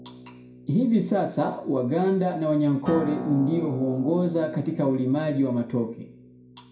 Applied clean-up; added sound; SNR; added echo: none; Acoustic guitar; 13 dB; reverberation time 0.5 s.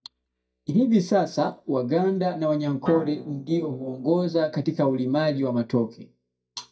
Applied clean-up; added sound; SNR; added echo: neural mask model DeepFilterNet 3.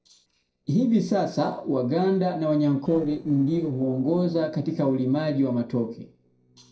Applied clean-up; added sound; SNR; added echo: neural separator model SepFormer DNS4.